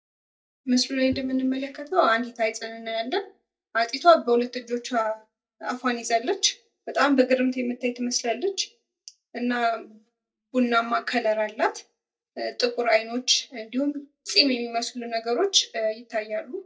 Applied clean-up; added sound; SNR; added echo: neural mask model DeepFilterNet 3.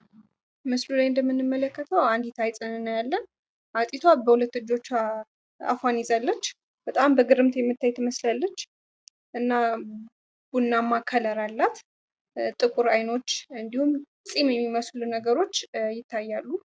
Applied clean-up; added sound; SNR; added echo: none; none; none; none.